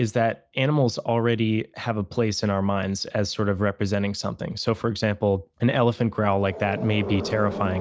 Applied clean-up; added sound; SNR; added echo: none; none; none; none.